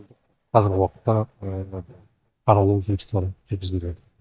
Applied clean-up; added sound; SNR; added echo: neural mask model DeepFilterNet 3.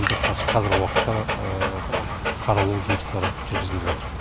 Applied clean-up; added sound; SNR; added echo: none; Dog; 2 dB; none.